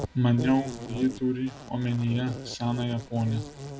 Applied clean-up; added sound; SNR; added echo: none; Insect; 12 dB; none.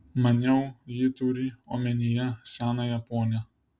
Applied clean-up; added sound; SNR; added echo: none; none; none; none.